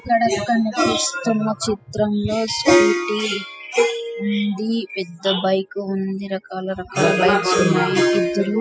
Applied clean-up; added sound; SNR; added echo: classical method spectral subtraction.